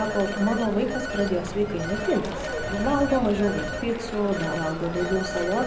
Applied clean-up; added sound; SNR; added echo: none; Telephone; 5 dB; reverberation time 0.4 s.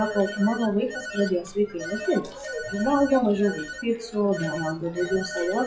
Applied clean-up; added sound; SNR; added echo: classical method WPE with log-MMSE.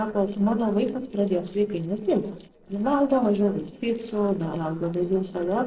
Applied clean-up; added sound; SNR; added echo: neural separator model SepFormer DNS4.